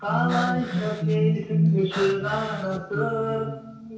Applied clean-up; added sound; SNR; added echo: none; Breathing; 13 dB; reverberation time 0.6 s.